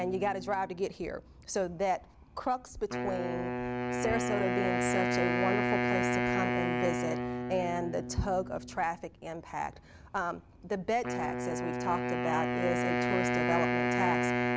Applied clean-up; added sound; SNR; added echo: none; Wind instrument, woodwind instrument; -2 dB; none.